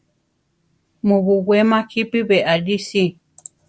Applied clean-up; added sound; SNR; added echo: none; none; none; none.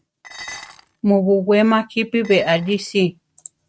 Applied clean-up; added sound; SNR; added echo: neural mask model RNNoise.